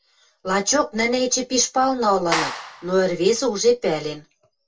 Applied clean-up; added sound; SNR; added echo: none; Clapping; 7 dB; reverberation time 0.2 s.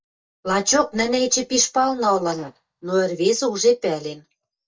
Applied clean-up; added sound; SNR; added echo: neural mask model DeepFilterNet 3.